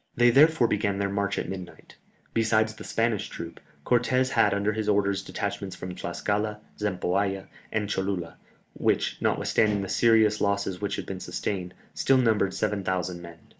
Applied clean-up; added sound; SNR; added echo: none; none; none; none.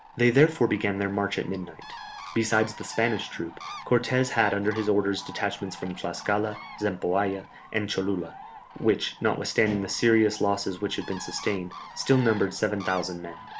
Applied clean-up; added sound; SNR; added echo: none; Bird; 17 dB; none.